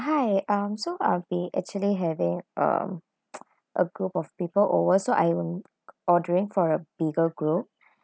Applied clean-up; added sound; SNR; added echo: none; none; none; none.